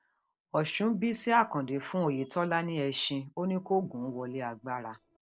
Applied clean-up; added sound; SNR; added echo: neural separator model SepFormer DNS4.